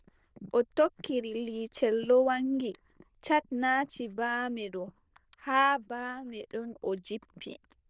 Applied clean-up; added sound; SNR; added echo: neural diffusion model UNIVERSE++.